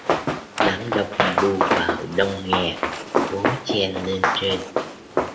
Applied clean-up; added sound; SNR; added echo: none; Run; -2 dB; reverberation time 0.6 s.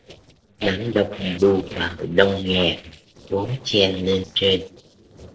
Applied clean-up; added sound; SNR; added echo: neural separator model SepFormer DNS4.